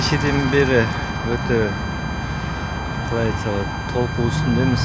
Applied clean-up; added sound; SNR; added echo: none; Bowed string instrument; 13 dB; none.